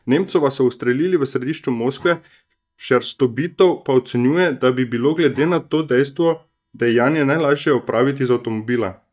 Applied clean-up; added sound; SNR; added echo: neural mask model DeepFilterNet 3.